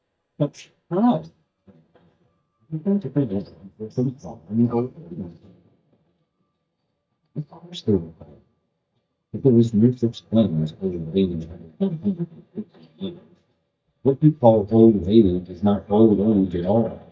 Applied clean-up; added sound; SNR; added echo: neural mask model DeepFilterNet 3.